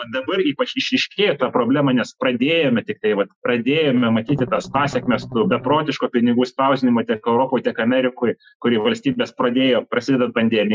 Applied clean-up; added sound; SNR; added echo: classical method Wiener filter.